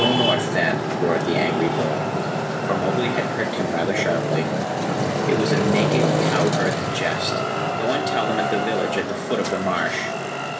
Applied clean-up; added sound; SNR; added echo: none; Traffic noise, roadway noise; -2 dB; reverberation time 0.7 s.